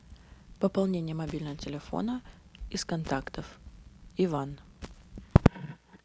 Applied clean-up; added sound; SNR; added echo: none; Crackle; 0 dB; none.